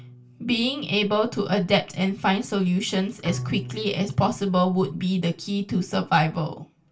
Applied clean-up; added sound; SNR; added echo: none; Bowed string instrument; 18 dB; reverberation time 0.2 s.